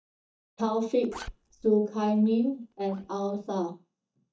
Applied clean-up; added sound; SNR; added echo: neural mask model DeepFilterNet 3.